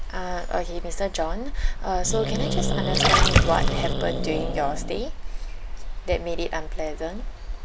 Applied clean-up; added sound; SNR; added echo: none; Growling + Splash, splatter; -5 dB; none.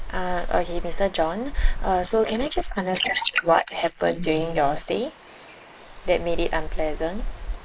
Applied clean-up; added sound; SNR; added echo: neural mask model Resemble Enhance denoiser.